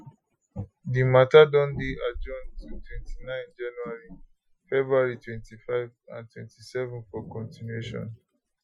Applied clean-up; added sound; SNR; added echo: classical method Wiener filter.